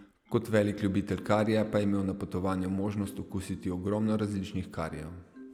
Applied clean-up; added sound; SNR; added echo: none; Marimba, xylophone; 19 dB; none.